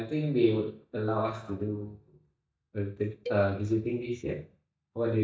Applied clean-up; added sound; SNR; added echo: neural mask model DeepFilterNet 3.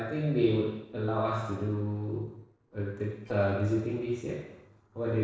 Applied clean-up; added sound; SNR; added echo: neural separator model SepFormer DNS4.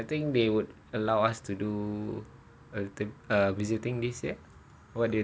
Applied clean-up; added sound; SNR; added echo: none; none; none; none.